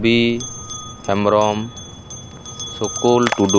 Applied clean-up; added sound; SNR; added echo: none; Splash, splatter + Bell; 11 dB; none.